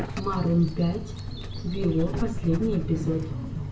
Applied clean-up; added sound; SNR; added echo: none; Dog; 10 dB; reverberation time 0.4 s.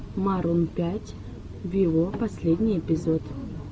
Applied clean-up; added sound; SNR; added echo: none; none; none; none.